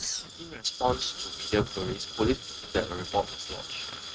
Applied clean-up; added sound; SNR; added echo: neural mask model RNNoise.